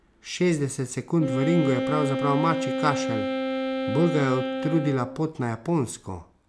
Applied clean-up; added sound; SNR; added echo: none; Wind instrument, woodwind instrument; 4 dB; none.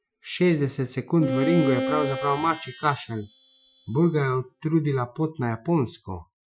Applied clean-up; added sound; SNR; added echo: classical method Wiener filter.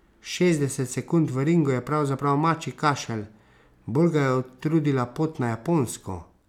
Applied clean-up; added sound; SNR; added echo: none; none; none; none.